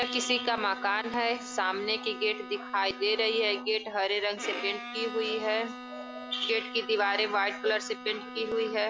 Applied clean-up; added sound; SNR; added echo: none; Bowed string instrument; 11 dB; none.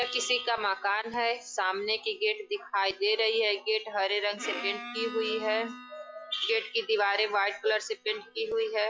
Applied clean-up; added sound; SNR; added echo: classical method log-MMSE.